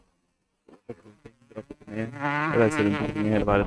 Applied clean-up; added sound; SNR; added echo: neural mask model RNNoise.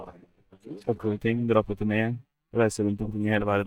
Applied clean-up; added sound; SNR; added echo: neural mask model DeepFilterNet 3.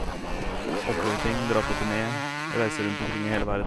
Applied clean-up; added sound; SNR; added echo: none; Motorcycle + Scratching (performance technique); 0 dB; none.